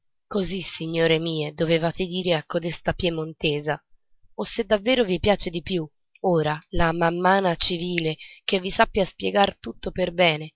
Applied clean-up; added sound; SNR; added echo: none; none; none; none.